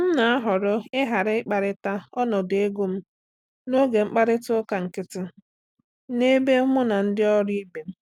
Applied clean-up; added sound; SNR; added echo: none; none; none; none.